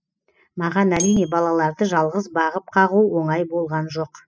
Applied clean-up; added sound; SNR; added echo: classical method spectral subtraction.